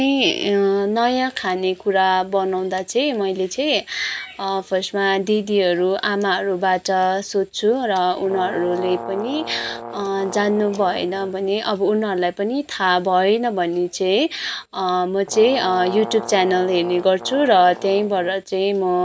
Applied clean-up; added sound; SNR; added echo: none; Brass instrument; 13 dB; none.